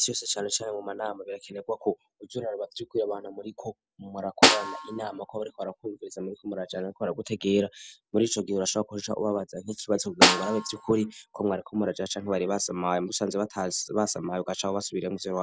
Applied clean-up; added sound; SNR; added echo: none; Snare drum; -4 dB; none.